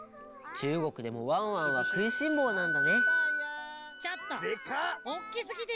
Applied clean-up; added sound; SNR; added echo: none; Wind instrument, woodwind instrument; 1 dB; none.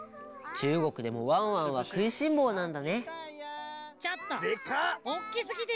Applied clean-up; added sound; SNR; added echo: none; none; none; none.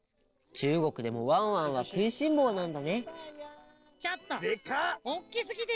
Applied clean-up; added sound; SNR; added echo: neural separator model SepFormer DNS4.